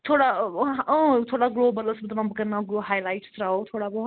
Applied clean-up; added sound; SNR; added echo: none; none; none; none.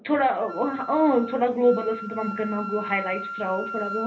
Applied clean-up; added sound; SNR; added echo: none; Wind instrument, woodwind instrument; 11 dB; reverberation time 0.3 s.